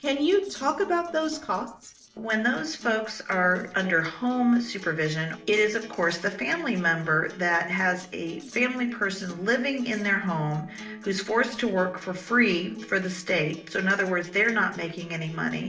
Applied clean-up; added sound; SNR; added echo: neural separator model SepFormer DNS4.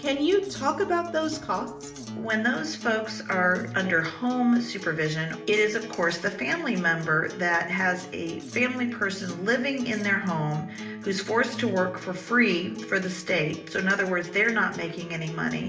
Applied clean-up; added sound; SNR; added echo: none; Acoustic guitar; 13 dB; reverberation time 0.5 s.